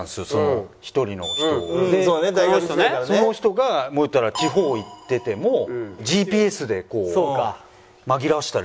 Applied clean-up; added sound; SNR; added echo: none; none; none; none.